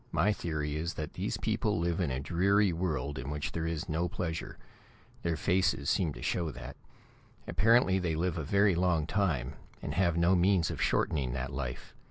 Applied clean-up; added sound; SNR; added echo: none; none; none; none.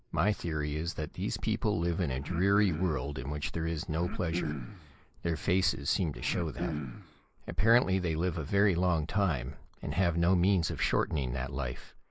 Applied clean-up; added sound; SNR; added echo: neural mask model Resemble Enhance denoiser.